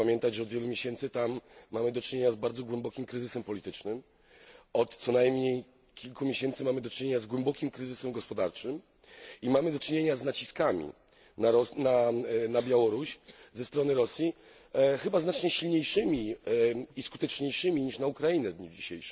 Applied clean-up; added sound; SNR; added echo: none; none; none; none.